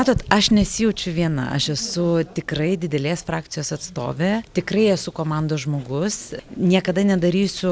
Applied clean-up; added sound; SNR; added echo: none; none; none; none.